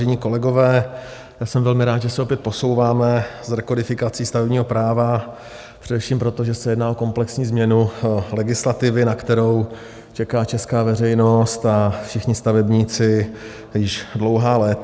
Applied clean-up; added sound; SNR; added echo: none; none; none; none.